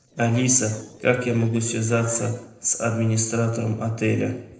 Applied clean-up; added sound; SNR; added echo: neural separator model SepFormer DNS4.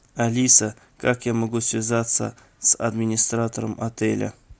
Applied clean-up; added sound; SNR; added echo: none; none; none; none.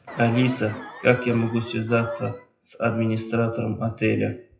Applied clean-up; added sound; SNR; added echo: classical method WPE with log-MMSE.